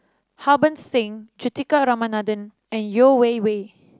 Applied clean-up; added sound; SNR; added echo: none; none; none; none.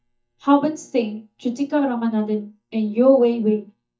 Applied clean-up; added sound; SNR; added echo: neural mask model DeepFilterNet 3.